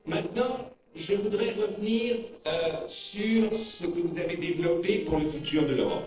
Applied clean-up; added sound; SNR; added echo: neural separator model SepFormer DNS4.